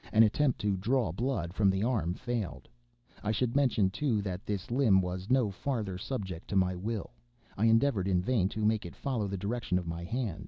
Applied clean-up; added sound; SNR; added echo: none; none; none; none.